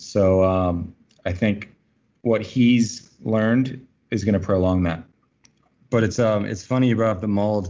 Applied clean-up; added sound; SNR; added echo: none; none; none; none.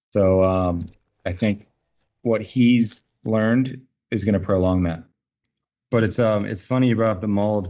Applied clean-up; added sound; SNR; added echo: neural mask model DeepFilterNet 3.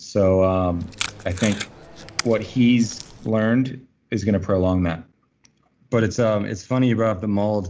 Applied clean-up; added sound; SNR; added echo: none; Packing tape, duct tape; 13 dB; none.